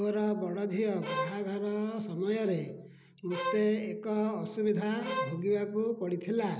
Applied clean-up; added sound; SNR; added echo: none; Bowed string instrument; 6 dB; none.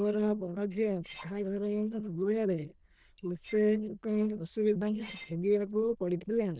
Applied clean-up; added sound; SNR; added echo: neural diffusion model UNIVERSE++.